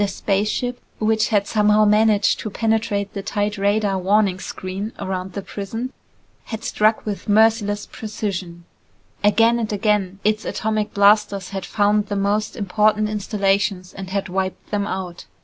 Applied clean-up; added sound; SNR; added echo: none; none; none; none.